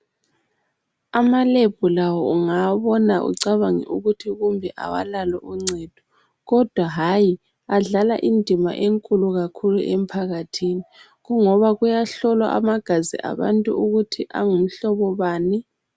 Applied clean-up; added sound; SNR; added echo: none; none; none; none.